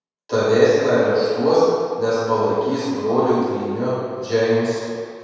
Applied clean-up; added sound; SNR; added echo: none; none; none; reverberation time 1.9 s.